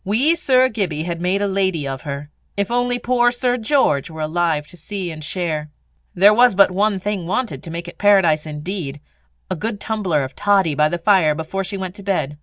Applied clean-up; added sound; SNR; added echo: none; none; none; none.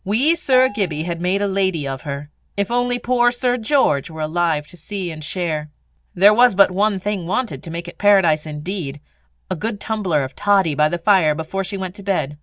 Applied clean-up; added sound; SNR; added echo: none; Bell; 18 dB; none.